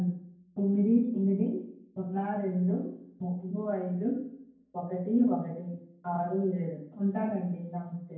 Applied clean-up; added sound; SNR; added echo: none; none; none; reverberation time 0.9 s.